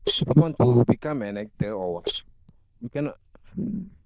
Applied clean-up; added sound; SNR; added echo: neural diffusion model UNIVERSE++.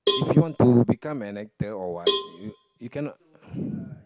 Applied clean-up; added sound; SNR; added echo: none; Cowbell; 7 dB; none.